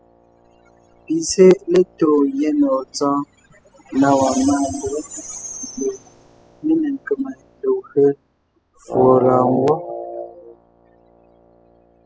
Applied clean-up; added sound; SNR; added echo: classical method spectral subtraction.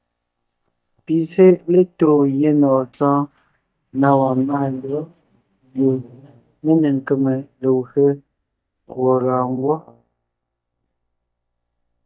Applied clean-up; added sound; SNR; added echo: neural mask model DeepFilterNet 3.